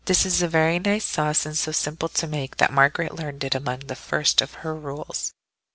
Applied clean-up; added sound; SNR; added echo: none; none; none; none.